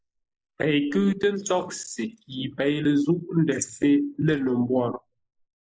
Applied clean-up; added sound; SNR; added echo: neural mask model Resemble Enhance denoiser.